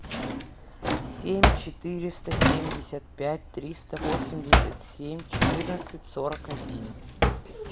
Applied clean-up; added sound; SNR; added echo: none; Drawer open or close; -3 dB; none.